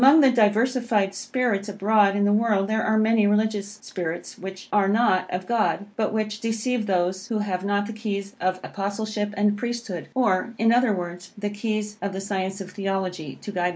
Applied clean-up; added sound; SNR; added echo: none; none; none; none.